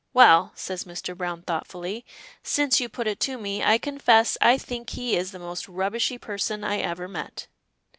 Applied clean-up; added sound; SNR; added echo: none; none; none; none.